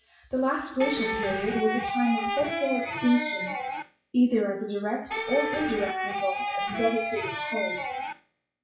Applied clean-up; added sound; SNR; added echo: classical method WPE with log-MMSE.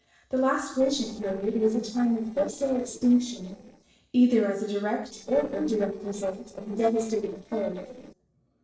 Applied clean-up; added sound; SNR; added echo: neural separator model SepFormer DNS4.